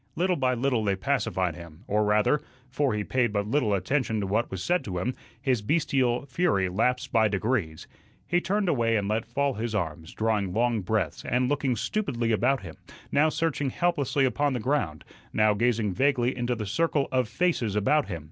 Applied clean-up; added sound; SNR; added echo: none; none; none; none.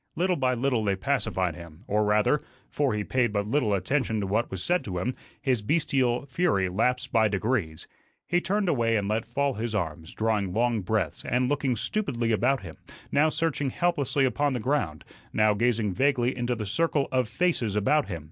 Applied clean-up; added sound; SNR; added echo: neural mask model Resemble Enhance denoiser.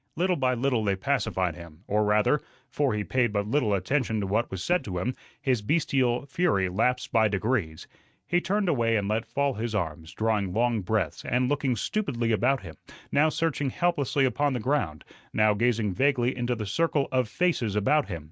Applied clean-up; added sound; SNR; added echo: neural mask model RNNoise.